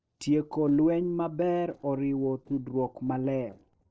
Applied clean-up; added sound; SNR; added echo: neural separator model SepFormer DNS4.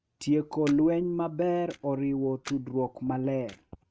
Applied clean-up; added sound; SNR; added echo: neural mask model RNNoise.